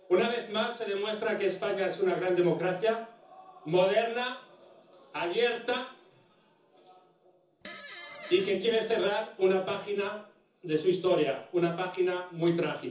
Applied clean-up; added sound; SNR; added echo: none; Fart; 14 dB; reverberation time 0.6 s.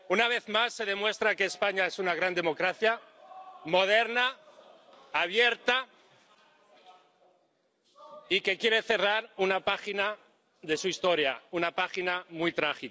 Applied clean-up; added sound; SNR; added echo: none; none; none; none.